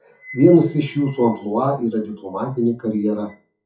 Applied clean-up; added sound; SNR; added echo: classical method WPE with log-MMSE.